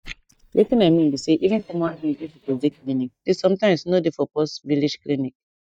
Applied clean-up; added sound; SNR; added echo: neural mask model DeepFilterNet 3.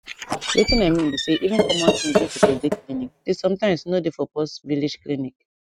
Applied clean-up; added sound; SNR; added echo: neural mask model RNNoise.